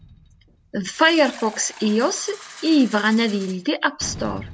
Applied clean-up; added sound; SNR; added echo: none; Fill (with liquid) + Slam; 18 dB; none.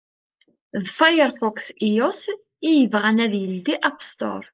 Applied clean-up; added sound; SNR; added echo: neural mask model Resemble Enhance denoiser.